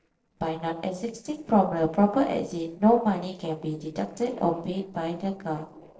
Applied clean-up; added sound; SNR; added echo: neural separator model SepFormer DNS4.